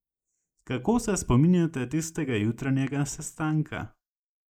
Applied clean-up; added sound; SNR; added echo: neural mask model Resemble Enhance denoiser.